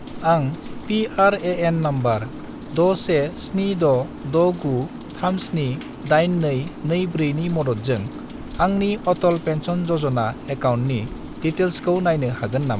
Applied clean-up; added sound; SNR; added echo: none; Rain; 12 dB; none.